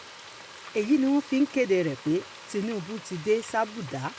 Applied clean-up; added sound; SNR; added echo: none; Frying (food); 17 dB; none.